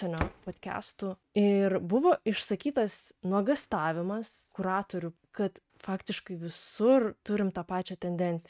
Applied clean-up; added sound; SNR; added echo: neural mask model RNNoise.